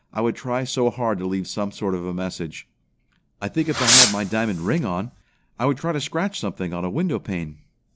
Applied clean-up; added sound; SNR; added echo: none; Fireworks; -3 dB; none.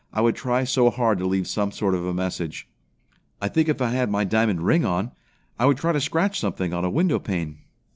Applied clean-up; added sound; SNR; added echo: none; none; none; none.